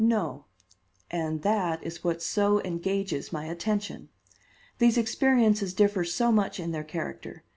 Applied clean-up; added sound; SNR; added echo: none; none; none; none.